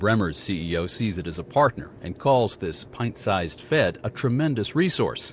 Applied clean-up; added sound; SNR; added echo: none; none; none; none.